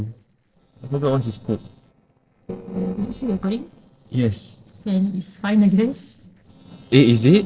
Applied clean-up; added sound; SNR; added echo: neural separator model SepFormer DNS4.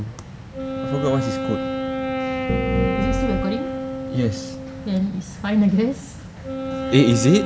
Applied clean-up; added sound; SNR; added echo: none; Piano + Wind instrument, woodwind instrument; 3 dB; none.